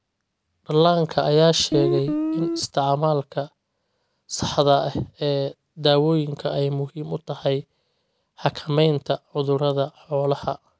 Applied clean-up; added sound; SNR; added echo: none; Guitar; 1 dB; none.